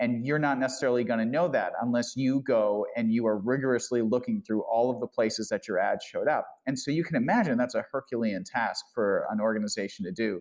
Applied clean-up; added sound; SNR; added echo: none; none; none; none.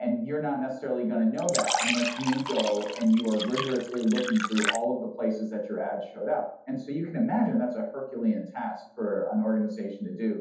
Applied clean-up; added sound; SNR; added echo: none; Fill (with liquid); 4 dB; reverberation time 0.6 s.